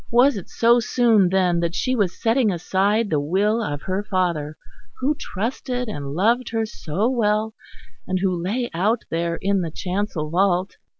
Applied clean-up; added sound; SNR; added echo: none; none; none; none.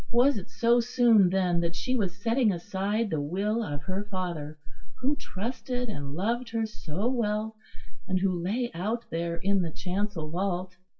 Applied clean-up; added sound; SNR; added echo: none; none; none; reverberation time 0.2 s.